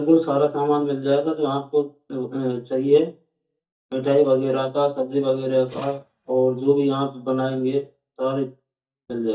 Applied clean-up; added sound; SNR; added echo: neural mask model DeepFilterNet 3.